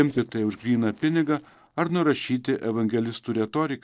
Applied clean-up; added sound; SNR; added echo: neural separator model SepFormer DNS4.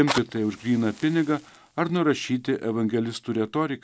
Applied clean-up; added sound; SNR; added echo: none; Fire; 14 dB; none.